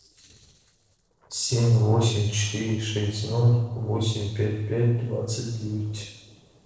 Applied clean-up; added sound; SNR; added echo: neural separator model SepFormer DNS4.